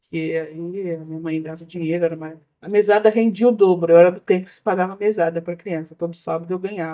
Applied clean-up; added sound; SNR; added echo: neural mask model DeepFilterNet 3.